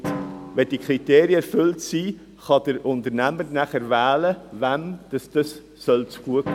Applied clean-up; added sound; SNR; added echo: none; Drum; 16 dB; none.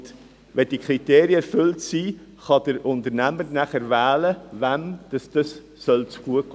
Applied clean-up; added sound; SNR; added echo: none; none; none; none.